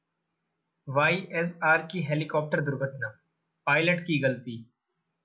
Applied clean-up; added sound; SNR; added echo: none; none; none; none.